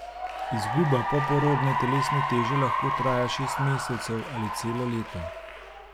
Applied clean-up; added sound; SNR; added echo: none; Applause / Cheering; 2 dB; none.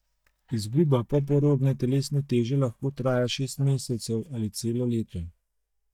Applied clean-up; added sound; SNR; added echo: neural mask model DeepFilterNet 3.